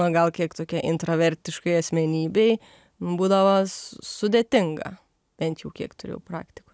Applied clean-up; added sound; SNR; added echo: none; none; none; none.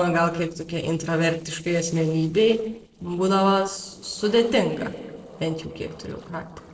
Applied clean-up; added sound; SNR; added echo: neural separator model SepFormer DNS4.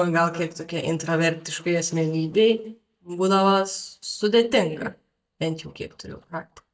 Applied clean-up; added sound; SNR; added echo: neural mask model DeepFilterNet 3.